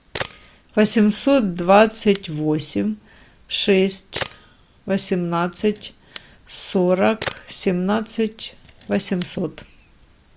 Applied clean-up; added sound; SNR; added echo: none; Camera; 18 dB; none.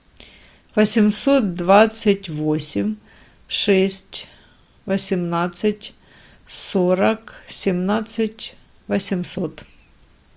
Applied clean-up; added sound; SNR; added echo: none; none; none; none.